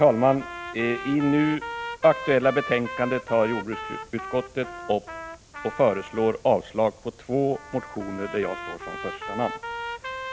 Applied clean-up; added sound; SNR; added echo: none; Trumpet; 11 dB; none.